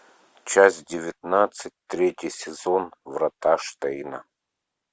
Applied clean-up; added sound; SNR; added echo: none; none; none; none.